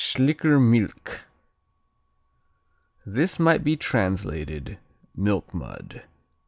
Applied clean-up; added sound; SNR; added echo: none; none; none; none.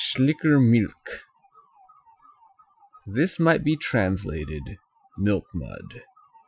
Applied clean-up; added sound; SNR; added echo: classical method Wiener filter.